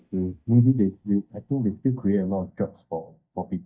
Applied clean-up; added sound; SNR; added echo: neural mask model DeepFilterNet 3.